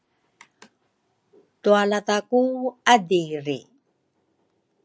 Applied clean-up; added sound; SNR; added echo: none; none; none; none.